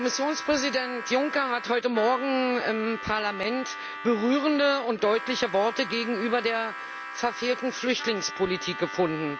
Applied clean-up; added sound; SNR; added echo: none; Harmonica; 10 dB; none.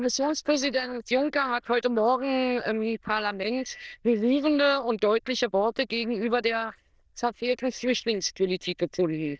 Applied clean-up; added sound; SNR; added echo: neural diffusion model UNIVERSE++.